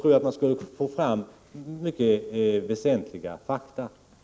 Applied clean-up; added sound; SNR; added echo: none; none; none; none.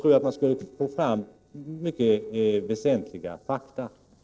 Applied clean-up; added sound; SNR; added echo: neural separator model SepFormer DNS4.